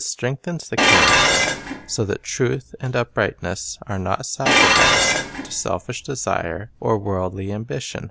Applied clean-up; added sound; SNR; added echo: none; Dishes, pots, and pans; -4 dB; none.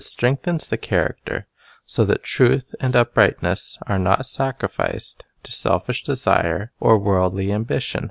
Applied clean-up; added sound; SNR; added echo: none; none; none; none.